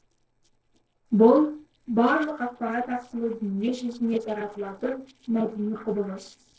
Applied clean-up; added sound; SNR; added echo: neural separator model SepFormer DNS4.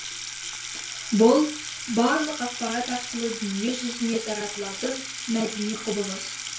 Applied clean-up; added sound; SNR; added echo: none; Sink (filling or washing) / Water tap, faucet; 8 dB; reverberation time 0.4 s.